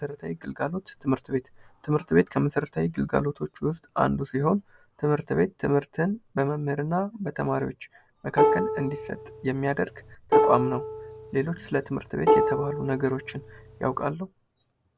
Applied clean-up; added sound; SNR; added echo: none; Plucked string instrument; -1 dB; none.